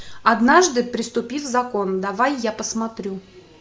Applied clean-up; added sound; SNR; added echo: none; none; none; none.